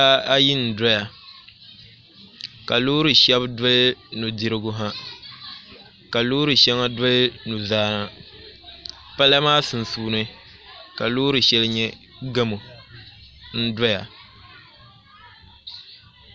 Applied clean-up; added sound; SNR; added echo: none; none; none; none.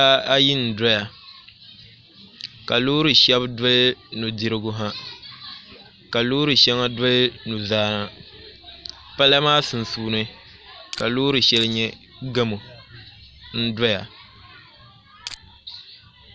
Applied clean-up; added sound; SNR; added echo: none; Crushing; 15 dB; none.